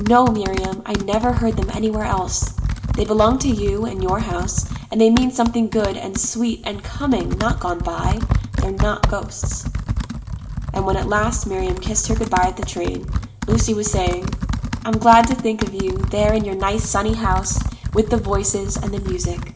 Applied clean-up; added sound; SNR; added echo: none; Computer keyboard; 3 dB; reverberation time 0.6 s.